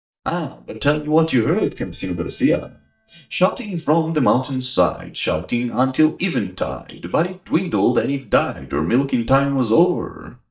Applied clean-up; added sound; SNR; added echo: neural mask model DeepFilterNet 3.